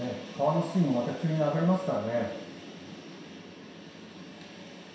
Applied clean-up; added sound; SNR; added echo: none; none; none; reverberation time 0.7 s.